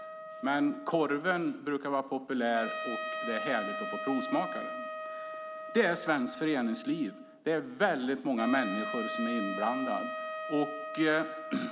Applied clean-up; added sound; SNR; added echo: none; Trumpet; 7 dB; none.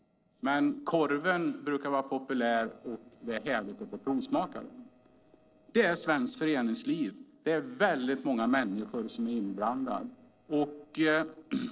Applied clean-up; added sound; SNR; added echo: neural separator model SepFormer DNS4.